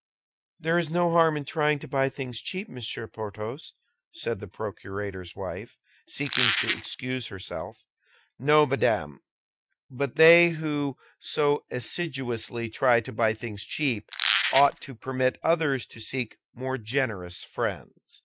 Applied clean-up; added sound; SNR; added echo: none; Squeak; 0 dB; none.